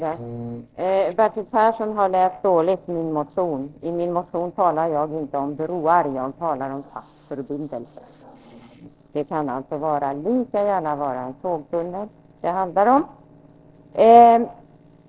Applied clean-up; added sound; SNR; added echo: neural separator model SepFormer DNS4.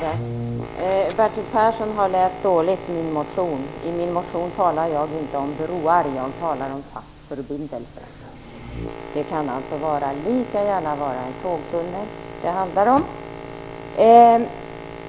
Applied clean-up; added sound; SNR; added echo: none; Boat, Water vehicle; 13 dB; none.